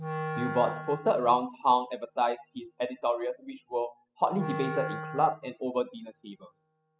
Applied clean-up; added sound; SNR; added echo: classical method spectral subtraction.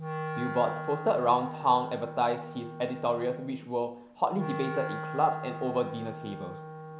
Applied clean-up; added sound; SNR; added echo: none; Wind instrument, woodwind instrument; 8 dB; none.